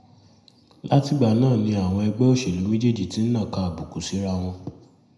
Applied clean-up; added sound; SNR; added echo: none; none; none; reverberation time 0.7 s.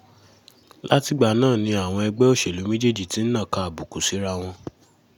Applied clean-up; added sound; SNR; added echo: none; none; none; none.